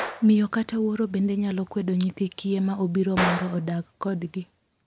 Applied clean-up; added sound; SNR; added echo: none; Gunshot, gunfire; 11 dB; none.